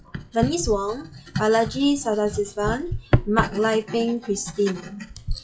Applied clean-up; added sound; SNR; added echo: classical method WPE with log-MMSE.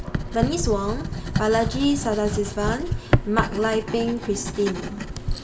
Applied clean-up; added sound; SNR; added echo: none; Writing; 2 dB; reverberation time 1.8 s.